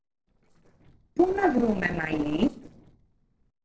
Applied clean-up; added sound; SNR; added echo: neural separator model SepFormer DNS4.